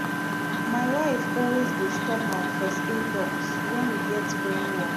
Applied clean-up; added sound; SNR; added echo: none; Engine; -3 dB; none.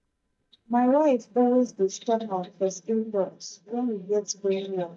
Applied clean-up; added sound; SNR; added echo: neural mask model DeepFilterNet 3.